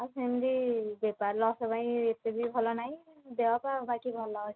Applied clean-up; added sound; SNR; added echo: none; none; none; none.